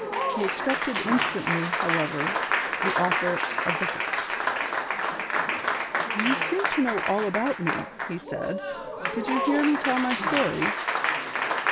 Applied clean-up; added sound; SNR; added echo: none; Applause; -2 dB; none.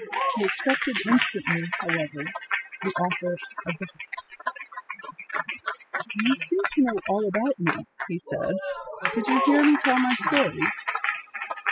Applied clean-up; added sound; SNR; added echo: classical method spectral subtraction.